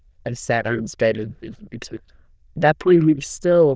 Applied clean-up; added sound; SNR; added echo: neural diffusion model UNIVERSE++.